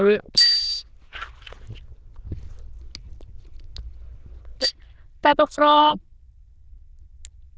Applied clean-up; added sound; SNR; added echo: neural diffusion model UNIVERSE++.